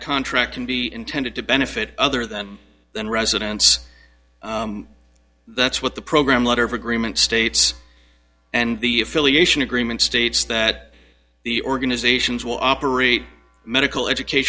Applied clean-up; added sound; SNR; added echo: none; none; none; none.